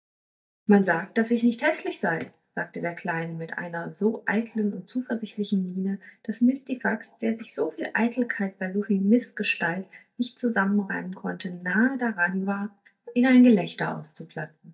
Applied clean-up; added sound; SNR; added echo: neural mask model DeepFilterNet 3.